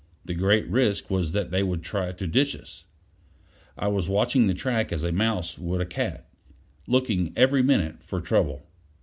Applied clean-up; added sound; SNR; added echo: none; none; none; none.